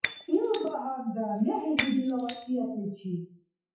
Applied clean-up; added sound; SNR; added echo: classical method WPE with log-MMSE.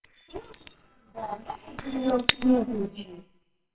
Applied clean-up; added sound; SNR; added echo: neural separator model SepFormer WHAMR!.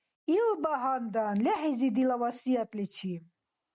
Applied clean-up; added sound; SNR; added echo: none; none; none; none.